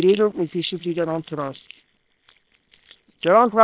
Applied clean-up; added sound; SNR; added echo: neural separator model SepFormer WHAM!.